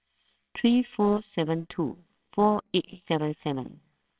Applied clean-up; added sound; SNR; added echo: neural separator model SepFormer WHAMR!.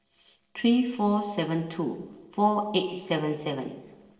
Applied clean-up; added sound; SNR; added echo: neural separator model SepFormer DNS4.